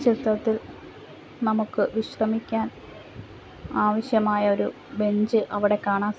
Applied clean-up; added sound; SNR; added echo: none; none; none; none.